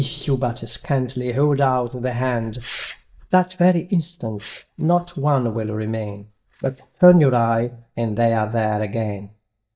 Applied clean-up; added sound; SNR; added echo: neural mask model DeepFilterNet 3.